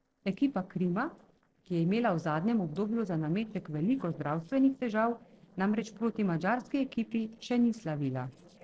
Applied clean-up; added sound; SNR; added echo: neural separator model SepFormer DNS4.